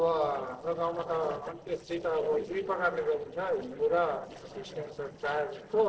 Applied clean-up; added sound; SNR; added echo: neural separator model SepFormer DNS4.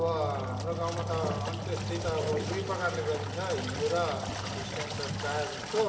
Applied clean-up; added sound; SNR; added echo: none; Engine; 2 dB; reverberation time 2.0 s.